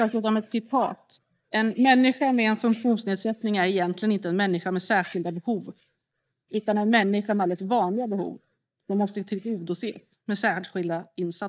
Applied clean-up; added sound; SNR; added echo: neural mask model DeepFilterNet 3.